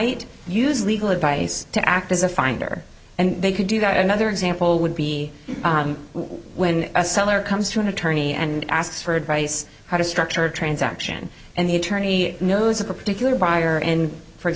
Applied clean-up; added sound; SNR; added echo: none; none; none; none.